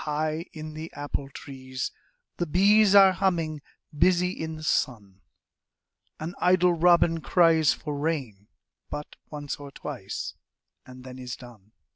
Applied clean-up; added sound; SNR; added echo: none; none; none; none.